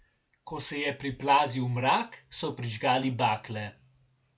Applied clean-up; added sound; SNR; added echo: none; none; none; none.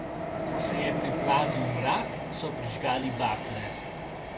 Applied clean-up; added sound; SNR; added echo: none; Train; 0 dB; none.